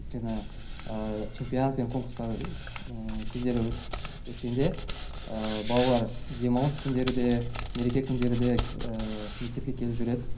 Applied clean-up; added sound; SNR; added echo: none; Hands; 4 dB; reverberation time 0.3 s.